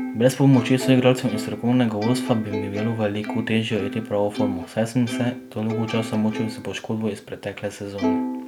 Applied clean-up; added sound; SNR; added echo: none; Plucked string instrument; 8 dB; none.